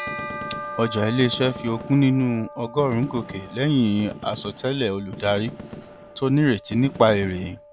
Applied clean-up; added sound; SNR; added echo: none; Gunshot, gunfire + Bell; 13 dB; none.